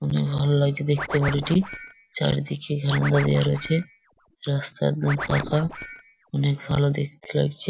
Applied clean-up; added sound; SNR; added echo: none; Scratching (performance technique); 11 dB; none.